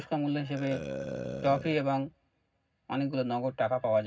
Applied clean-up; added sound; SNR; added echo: none; Burping, eructation; 10 dB; reverberation time 0.4 s.